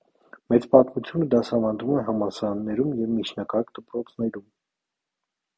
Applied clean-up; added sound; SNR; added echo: none; none; none; none.